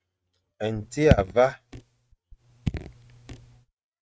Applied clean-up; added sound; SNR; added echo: neural mask model RNNoise.